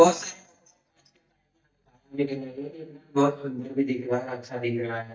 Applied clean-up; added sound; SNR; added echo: neural mask model DeepFilterNet 3.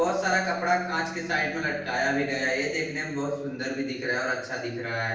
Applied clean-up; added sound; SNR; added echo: neural separator model SepFormer DNS4.